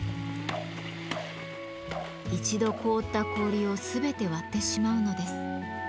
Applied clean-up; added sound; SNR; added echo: none; none; none; none.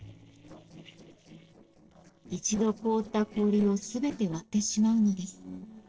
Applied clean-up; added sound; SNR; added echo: neural separator model SepFormer DNS4.